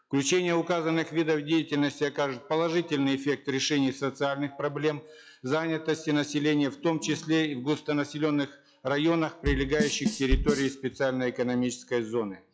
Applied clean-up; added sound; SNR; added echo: classical method log-MMSE.